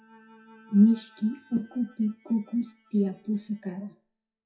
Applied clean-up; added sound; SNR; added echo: classical method WPE with log-MMSE.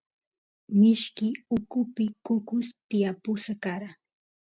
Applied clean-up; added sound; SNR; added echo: none; none; none; none.